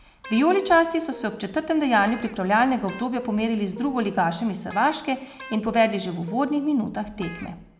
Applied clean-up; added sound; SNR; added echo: none; Guitar; 19 dB; none.